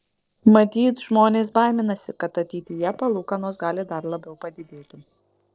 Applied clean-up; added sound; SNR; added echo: neural separator model SepFormer DNS4.